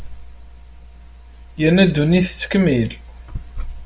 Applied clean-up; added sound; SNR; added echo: none; none; none; none.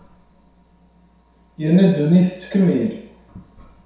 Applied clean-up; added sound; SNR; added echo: none; none; none; reverberation time 0.7 s.